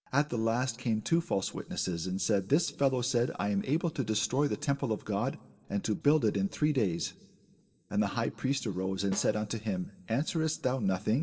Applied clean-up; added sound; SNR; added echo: none; Snare drum; 16 dB; reverberation time 0.3 s.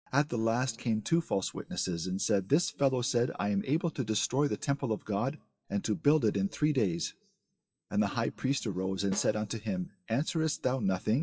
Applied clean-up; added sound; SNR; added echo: classical method WPE with log-MMSE.